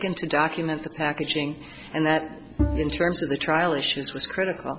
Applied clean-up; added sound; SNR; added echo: none; Bowed string instrument; 5 dB; none.